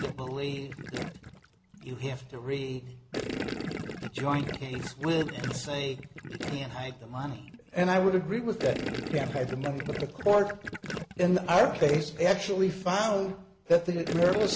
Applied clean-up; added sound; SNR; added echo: none; Gurgling; 9 dB; none.